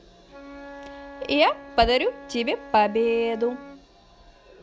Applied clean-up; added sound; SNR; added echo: none; Wind instrument, woodwind instrument; 18 dB; none.